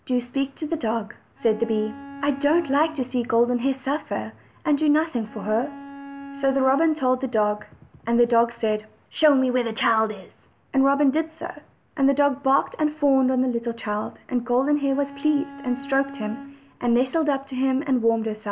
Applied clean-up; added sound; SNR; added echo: none; Bowed string instrument; 15 dB; none.